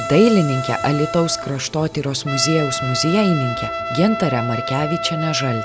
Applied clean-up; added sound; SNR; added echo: none; Trumpet; 7 dB; none.